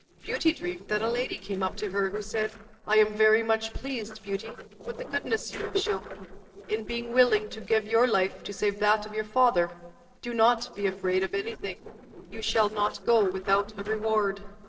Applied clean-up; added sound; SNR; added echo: neural separator model SepFormer DNS4.